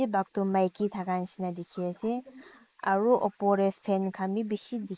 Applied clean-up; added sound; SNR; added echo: neural mask model Resemble Enhance denoiser.